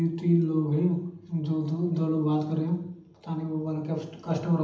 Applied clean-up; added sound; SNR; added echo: none; none; none; reverberation time 0.8 s.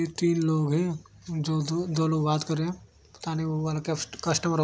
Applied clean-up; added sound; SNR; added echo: none; none; none; none.